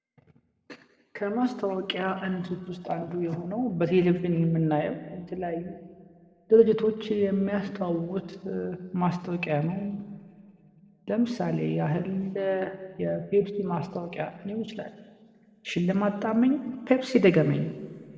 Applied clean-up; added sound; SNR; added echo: none; none; none; reverberation time 1.7 s.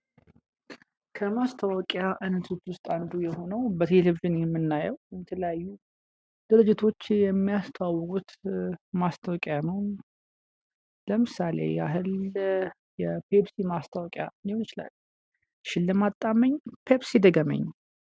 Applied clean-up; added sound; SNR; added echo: none; none; none; none.